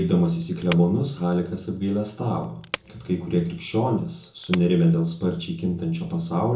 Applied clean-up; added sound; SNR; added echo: none; Wood; 17 dB; reverberation time 0.6 s.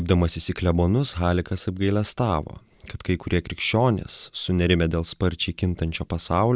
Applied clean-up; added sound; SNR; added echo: none; none; none; none.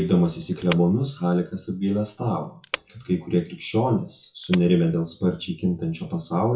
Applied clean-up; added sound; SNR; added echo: classical method WPE with log-MMSE.